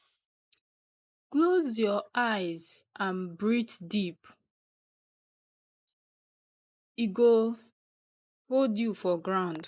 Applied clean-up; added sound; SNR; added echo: neural mask model Resemble Enhance denoiser.